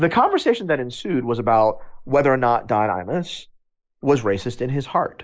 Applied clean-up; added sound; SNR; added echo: neural mask model Resemble Enhance denoiser.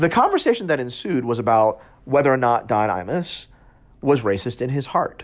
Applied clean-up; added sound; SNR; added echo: none; none; none; none.